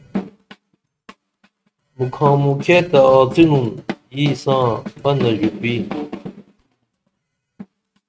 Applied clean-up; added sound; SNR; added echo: neural mask model RNNoise.